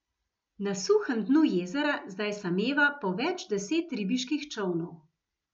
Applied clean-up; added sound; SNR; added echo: none; none; none; none.